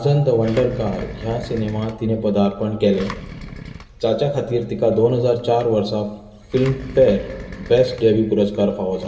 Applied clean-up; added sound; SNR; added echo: none; Engine; 17 dB; reverberation time 0.6 s.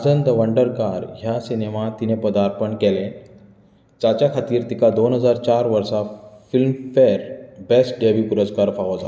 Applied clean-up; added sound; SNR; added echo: none; none; none; none.